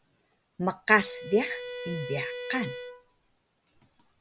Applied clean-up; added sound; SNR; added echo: none; Bowed string instrument; 8 dB; none.